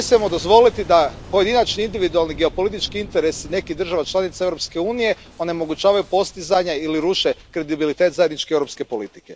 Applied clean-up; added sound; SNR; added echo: none; Boom; 20 dB; none.